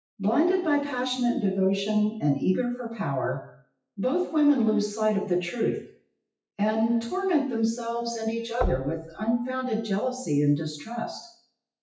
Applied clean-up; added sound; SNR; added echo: classical method WPE with log-MMSE.